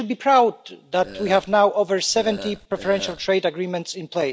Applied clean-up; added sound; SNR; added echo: none; Burping, eructation; 14 dB; none.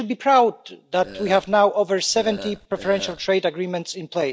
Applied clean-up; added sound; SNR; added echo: neural mask model DeepFilterNet 3.